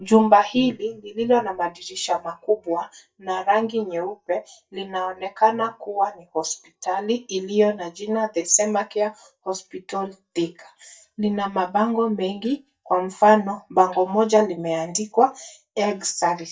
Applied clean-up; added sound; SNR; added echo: neural mask model DeepFilterNet 3.